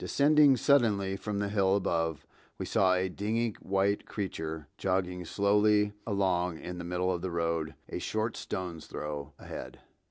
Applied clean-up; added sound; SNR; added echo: none; none; none; none.